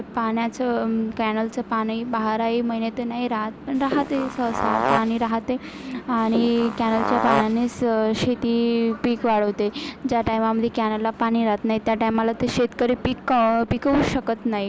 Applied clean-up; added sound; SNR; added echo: none; Fart; 4 dB; none.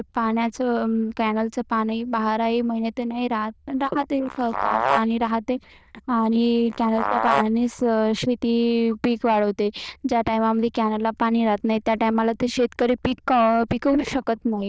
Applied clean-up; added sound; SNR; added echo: neural diffusion model UNIVERSE++.